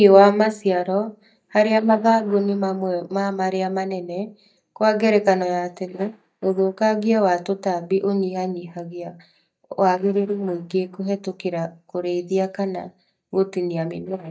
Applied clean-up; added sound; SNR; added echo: neural mask model DeepFilterNet 3.